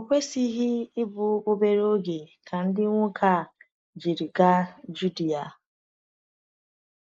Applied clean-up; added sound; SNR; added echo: neural mask model Resemble Enhance denoiser.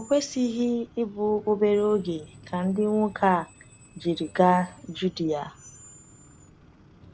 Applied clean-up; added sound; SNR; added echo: none; Screech; 20 dB; none.